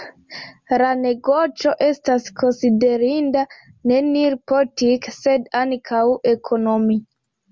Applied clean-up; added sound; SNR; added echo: none; none; none; none.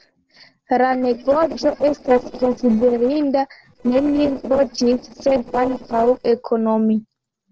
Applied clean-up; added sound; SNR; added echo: neural separator model SepFormer DNS4.